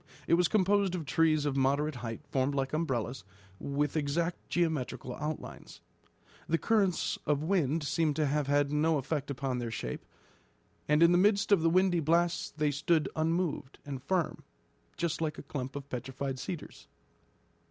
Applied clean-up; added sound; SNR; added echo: none; none; none; none.